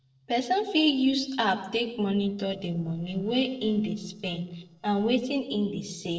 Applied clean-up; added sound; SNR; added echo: neural separator model SepFormer DNS4.